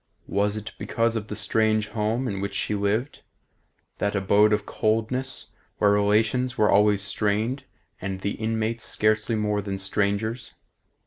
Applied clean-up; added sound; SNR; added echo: none; none; none; none.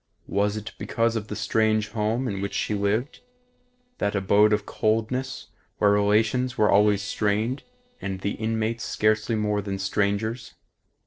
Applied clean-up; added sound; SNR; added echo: neural separator model SepFormer DNS4.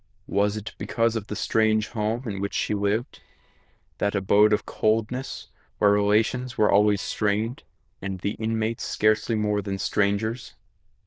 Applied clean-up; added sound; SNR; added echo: neural diffusion model UNIVERSE++.